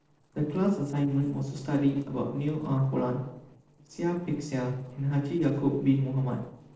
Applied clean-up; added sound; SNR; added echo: neural separator model SepFormer DNS4.